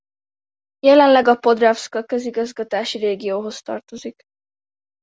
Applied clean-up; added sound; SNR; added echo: none; none; none; none.